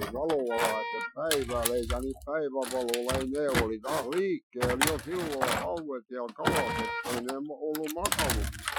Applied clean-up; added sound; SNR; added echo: classical method Wiener filter.